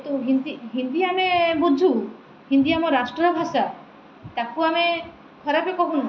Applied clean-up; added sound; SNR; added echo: none; none; none; none.